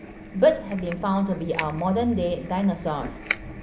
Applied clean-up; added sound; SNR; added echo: none; Crackle; 11 dB; none.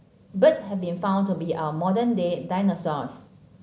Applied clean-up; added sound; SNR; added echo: none; none; none; none.